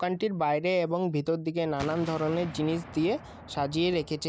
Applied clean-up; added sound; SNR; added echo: none; Explosion; 17 dB; none.